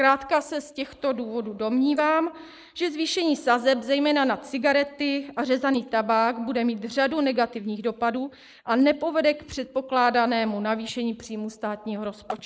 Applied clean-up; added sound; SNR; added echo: neural mask model Resemble Enhance denoiser.